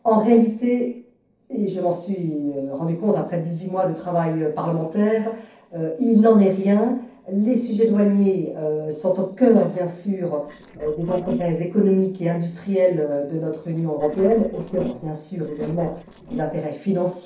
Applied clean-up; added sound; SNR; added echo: neural separator model SepFormer DNS4.